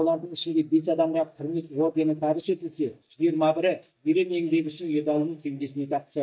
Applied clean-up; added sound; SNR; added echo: neural mask model DeepFilterNet 3.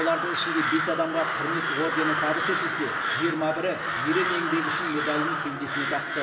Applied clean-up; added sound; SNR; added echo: none; Crow; 0 dB; reverberation time 2.1 s.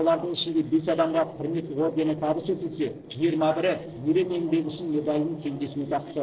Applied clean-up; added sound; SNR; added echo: neural separator model SepFormer DNS4.